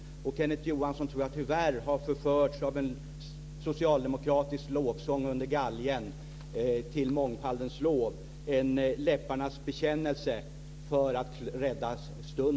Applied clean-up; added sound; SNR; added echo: none; none; none; none.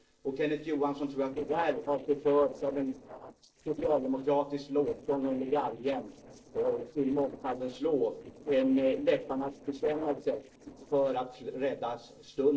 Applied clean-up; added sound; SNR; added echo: neural separator model SepFormer DNS4.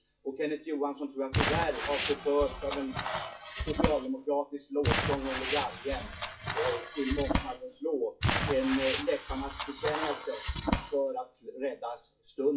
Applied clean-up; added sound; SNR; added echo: classical method WPE with log-MMSE.